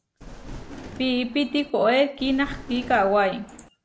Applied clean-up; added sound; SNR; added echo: none; Thunder; 15 dB; none.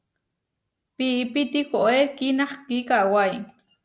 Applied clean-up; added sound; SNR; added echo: none; none; none; none.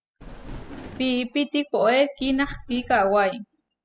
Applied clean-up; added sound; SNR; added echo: classical method spectral subtraction.